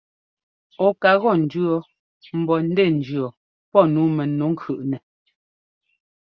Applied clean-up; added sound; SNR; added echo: none; none; none; none.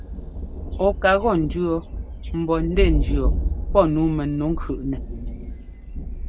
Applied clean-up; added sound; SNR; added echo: none; Thunder; 2 dB; none.